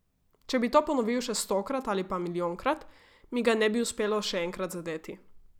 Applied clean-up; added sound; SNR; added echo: none; none; none; none.